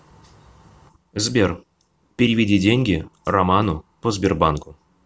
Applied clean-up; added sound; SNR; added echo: none; none; none; none.